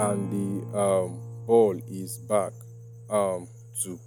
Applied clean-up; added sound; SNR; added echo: none; Acoustic guitar; 11 dB; none.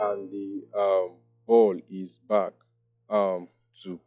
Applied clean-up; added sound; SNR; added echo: classical method log-MMSE.